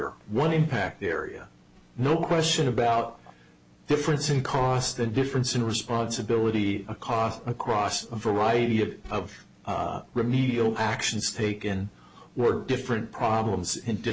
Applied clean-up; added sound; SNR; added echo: none; none; none; none.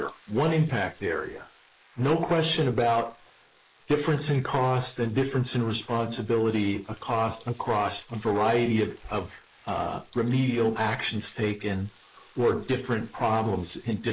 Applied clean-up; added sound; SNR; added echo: neural mask model Resemble Enhance denoiser.